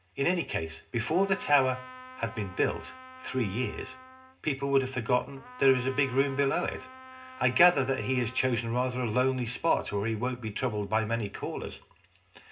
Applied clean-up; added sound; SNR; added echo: none; Trumpet; 17 dB; reverberation time 0.2 s.